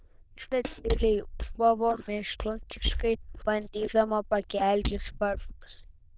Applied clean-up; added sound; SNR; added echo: neural diffusion model UNIVERSE++.